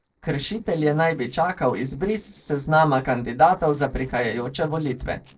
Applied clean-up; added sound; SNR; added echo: neural separator model SepFormer DNS4.